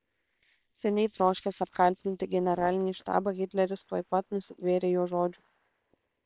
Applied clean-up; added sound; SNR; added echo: neural separator model SepFormer WHAM!.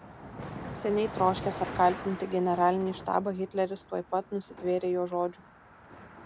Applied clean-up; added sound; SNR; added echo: none; Car passing by; 12 dB; none.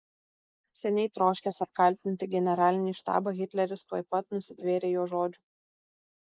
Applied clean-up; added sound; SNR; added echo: neural mask model Resemble Enhance denoiser.